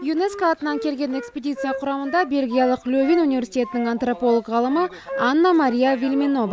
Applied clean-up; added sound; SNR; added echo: none; Wind instrument, woodwind instrument; 14 dB; none.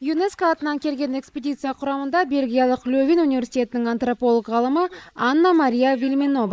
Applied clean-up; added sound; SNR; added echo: neural mask model Resemble Enhance denoiser.